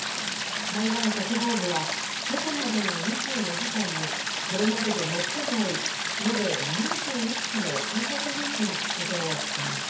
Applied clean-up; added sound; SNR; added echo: none; Stream; -1 dB; reverberation time 0.6 s.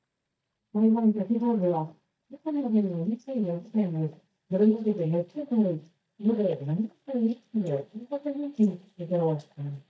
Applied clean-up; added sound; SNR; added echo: neural mask model DeepFilterNet 3.